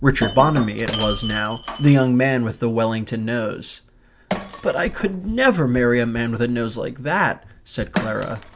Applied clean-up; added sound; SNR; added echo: none; Shatter; 12 dB; none.